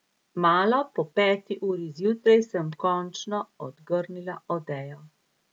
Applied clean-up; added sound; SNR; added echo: none; none; none; none.